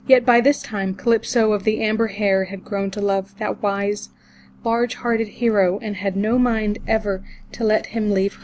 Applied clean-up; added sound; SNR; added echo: none; none; none; none.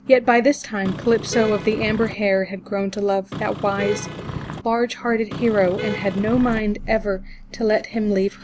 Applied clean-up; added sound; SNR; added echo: none; Vehicle horn, car horn, honking; 9 dB; none.